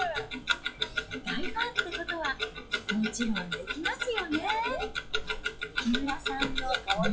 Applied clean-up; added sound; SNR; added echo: classical method log-MMSE.